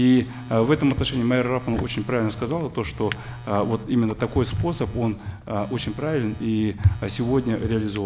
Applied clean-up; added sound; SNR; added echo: none; Drawer open or close + Telephone; 12 dB; none.